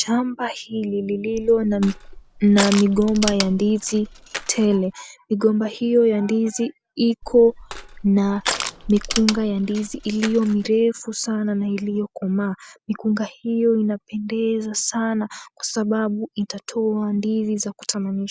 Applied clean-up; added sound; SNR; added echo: none; Crushing; 10 dB; none.